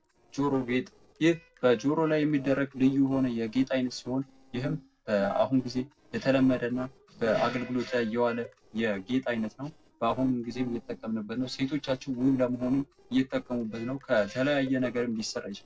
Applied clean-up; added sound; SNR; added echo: neural separator model SepFormer DNS4.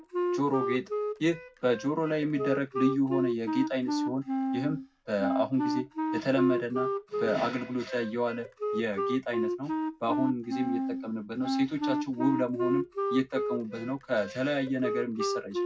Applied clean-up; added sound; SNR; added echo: none; Wind instrument, woodwind instrument; 2 dB; reverberation time 0.4 s.